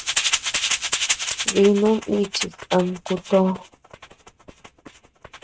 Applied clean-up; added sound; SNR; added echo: neural mask model RNNoise.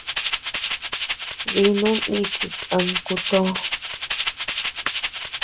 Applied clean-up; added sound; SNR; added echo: none; Rattle (instrument); -1 dB; none.